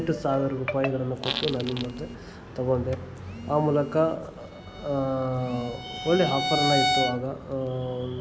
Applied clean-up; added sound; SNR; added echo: none; Bowed string instrument + Fart; 4 dB; none.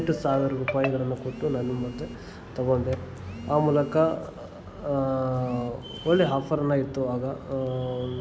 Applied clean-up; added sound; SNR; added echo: none; none; none; none.